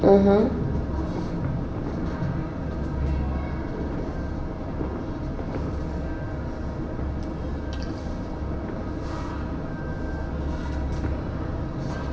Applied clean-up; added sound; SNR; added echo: none; Fireworks; 16 dB; reverberation time 0.9 s.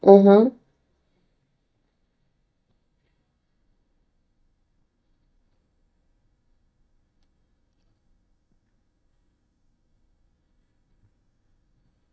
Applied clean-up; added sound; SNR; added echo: neural mask model DeepFilterNet 3.